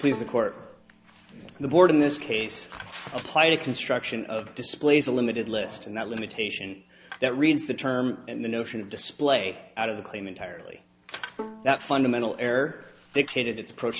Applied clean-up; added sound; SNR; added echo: none; Bowed string instrument; 18 dB; none.